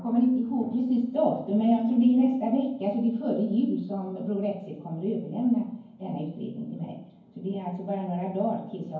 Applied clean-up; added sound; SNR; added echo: none; none; none; reverberation time 0.9 s.